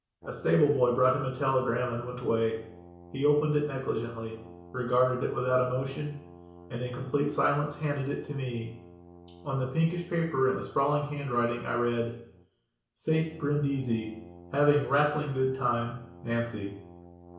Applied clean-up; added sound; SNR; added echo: none; Brass instrument; 20 dB; reverberation time 0.6 s.